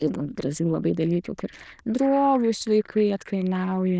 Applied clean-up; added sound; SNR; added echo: neural diffusion model UNIVERSE++.